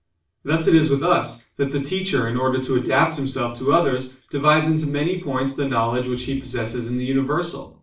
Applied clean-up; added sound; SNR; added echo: none; Wild animals; 12 dB; reverberation time 0.3 s.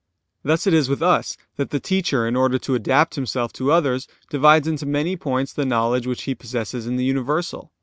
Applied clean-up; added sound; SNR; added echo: none; none; none; none.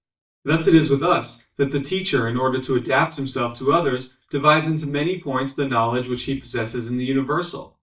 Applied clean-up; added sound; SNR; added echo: neural mask model DeepFilterNet 3.